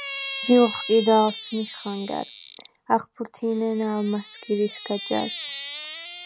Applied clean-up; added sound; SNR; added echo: none; Squeak; 11 dB; none.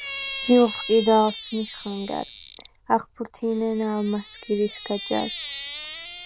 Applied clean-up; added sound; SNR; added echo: neural diffusion model UNIVERSE++.